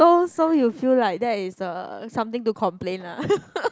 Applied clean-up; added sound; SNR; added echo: none; none; none; none.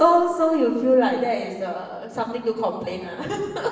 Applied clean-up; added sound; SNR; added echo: none; none; none; reverberation time 1.1 s.